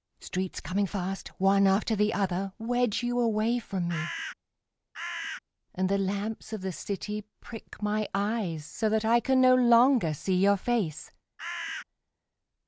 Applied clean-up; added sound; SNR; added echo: none; Bird; 7 dB; none.